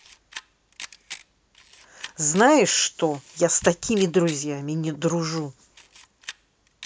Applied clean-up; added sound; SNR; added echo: none; Camera; 19 dB; none.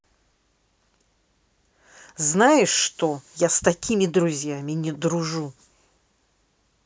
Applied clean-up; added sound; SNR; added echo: none; none; none; none.